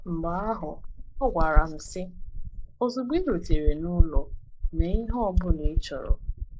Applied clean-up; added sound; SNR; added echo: neural mask model Resemble Enhance denoiser.